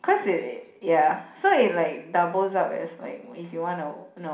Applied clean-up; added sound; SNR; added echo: none; none; none; reverberation time 0.5 s.